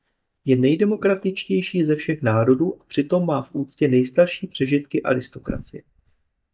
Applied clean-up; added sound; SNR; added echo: neural mask model DeepFilterNet 3.